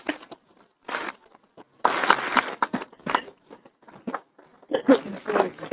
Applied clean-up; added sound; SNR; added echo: neural mask model RNNoise.